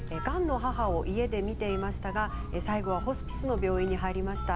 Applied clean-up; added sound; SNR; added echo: none; Telephone; 3 dB; none.